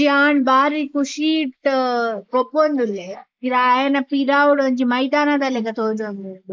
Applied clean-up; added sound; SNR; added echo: neural mask model Resemble Enhance denoiser.